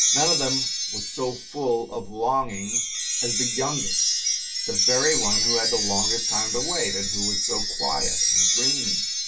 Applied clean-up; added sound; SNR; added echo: none; Wind chime; -4 dB; reverberation time 0.2 s.